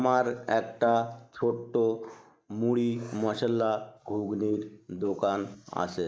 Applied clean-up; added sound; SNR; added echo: neural mask model Resemble Enhance denoiser.